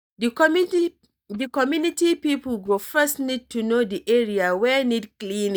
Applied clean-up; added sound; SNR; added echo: neural mask model DeepFilterNet 3.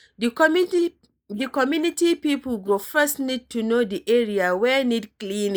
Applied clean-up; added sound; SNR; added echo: neural mask model Resemble Enhance denoiser.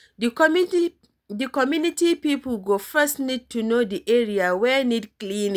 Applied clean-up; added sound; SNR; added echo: none; none; none; none.